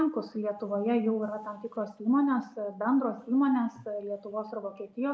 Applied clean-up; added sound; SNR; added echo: none; none; none; none.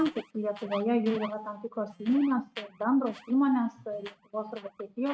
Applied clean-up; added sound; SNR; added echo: neural mask model RNNoise.